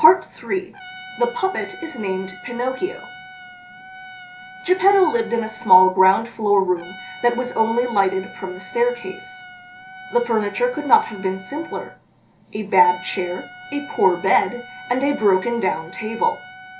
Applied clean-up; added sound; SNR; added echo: none; Trumpet; 18 dB; reverberation time 0.3 s.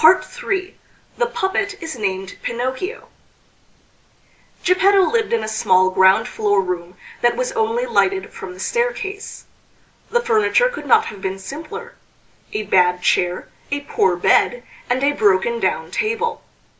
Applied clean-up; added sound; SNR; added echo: none; none; none; none.